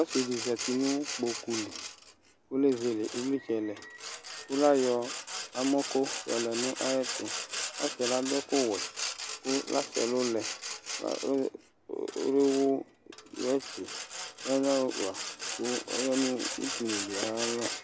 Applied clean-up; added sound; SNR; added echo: none; Sawing; 7 dB; none.